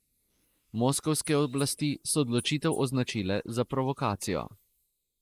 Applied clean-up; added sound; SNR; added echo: neural mask model Resemble Enhance denoiser.